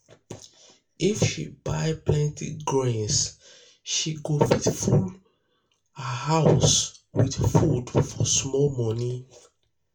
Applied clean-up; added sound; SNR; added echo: none; none; none; reverberation time 0.2 s.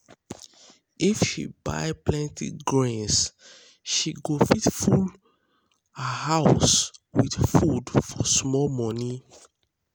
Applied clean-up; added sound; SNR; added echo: none; none; none; none.